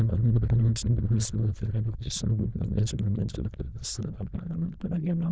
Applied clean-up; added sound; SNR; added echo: neural diffusion model UNIVERSE++.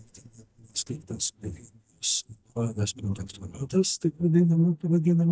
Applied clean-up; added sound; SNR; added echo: neural mask model DeepFilterNet 3.